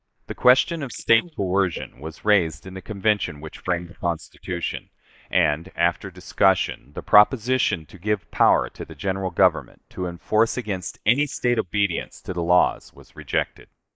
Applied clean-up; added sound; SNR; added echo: neural mask model Resemble Enhance denoiser.